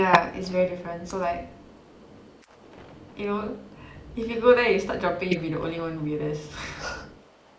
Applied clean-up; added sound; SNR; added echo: neural mask model Resemble Enhance denoiser.